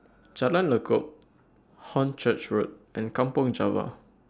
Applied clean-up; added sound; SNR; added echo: none; none; none; none.